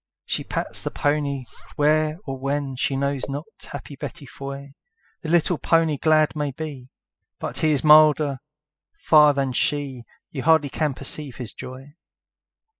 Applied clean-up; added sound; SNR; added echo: classical method spectral subtraction.